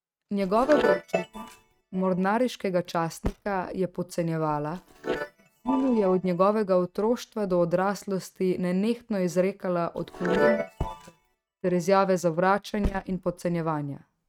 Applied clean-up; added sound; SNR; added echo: neural mask model RNNoise.